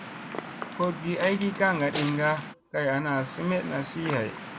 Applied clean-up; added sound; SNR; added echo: none; Waves, surf / Wind; 10 dB; none.